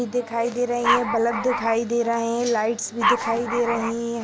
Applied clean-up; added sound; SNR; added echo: none; Dog; 2 dB; none.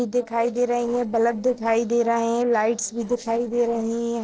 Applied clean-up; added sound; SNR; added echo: neural separator model SepFormer DNS4.